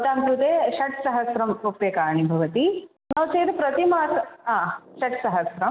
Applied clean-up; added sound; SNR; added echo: none; none; none; none.